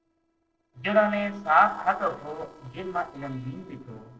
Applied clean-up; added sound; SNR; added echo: neural separator model SepFormer DNS4.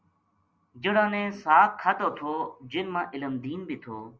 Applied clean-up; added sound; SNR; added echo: none; none; none; none.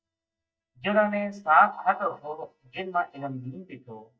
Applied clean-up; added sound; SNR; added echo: neural mask model DeepFilterNet 3.